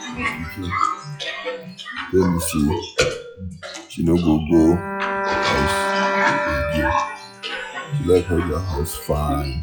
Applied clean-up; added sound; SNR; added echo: classical method log-MMSE.